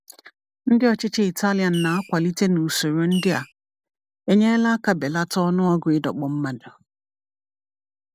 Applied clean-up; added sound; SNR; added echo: none; Fireworks; 14 dB; none.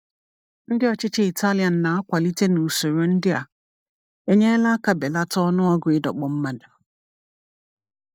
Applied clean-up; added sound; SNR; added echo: neural mask model DeepFilterNet 3.